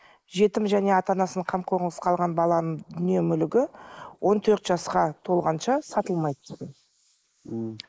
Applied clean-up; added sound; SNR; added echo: neural mask model Resemble Enhance denoiser.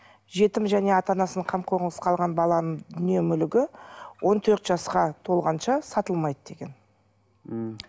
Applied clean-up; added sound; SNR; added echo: none; none; none; none.